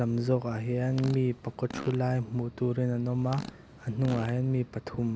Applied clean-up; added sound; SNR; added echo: none; Fart; 17 dB; none.